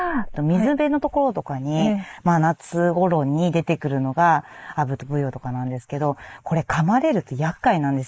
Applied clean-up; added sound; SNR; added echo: neural mask model Resemble Enhance denoiser.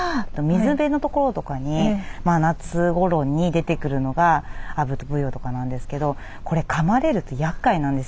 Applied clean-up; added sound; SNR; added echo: none; none; none; none.